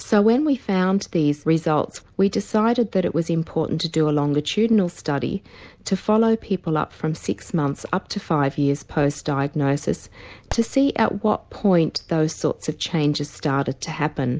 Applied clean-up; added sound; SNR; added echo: none; Fireworks; 15 dB; none.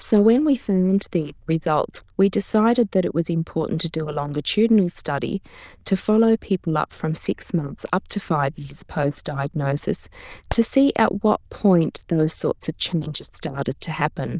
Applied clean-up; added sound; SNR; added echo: neural diffusion model UNIVERSE++.